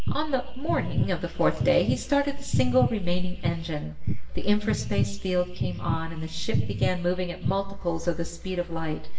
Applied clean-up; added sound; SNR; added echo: none; Bass guitar; 6 dB; reverberation time 0.7 s.